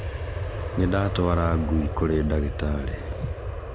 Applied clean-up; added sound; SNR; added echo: none; Aircraft; 5 dB; none.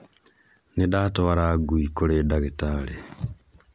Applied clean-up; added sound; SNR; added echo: none; none; none; none.